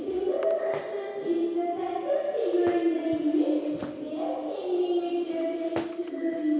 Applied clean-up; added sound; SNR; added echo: none; Walk, footsteps; 18 dB; reverberation time 2.0 s.